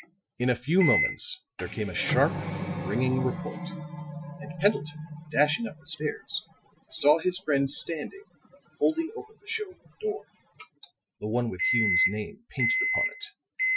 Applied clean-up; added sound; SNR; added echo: classical method Wiener filter.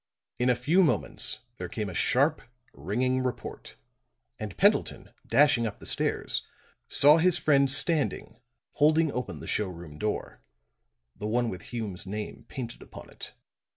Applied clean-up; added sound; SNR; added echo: none; none; none; none.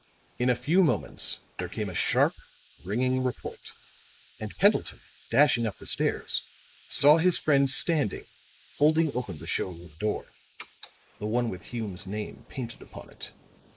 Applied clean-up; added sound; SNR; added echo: neural mask model Resemble Enhance denoiser.